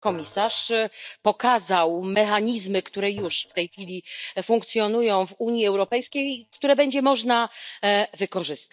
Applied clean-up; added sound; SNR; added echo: neural mask model DeepFilterNet 3.